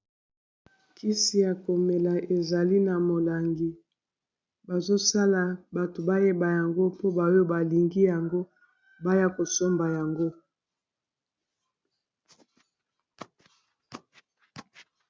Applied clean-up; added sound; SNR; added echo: none; none; none; none.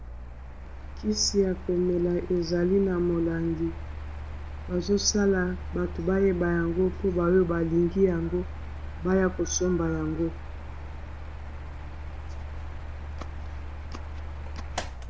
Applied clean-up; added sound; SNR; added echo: none; Mechanical fan; 8 dB; none.